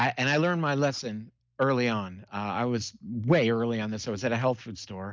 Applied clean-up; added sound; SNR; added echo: none; none; none; none.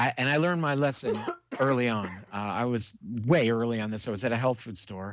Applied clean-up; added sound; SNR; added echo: none; Cough; 13 dB; none.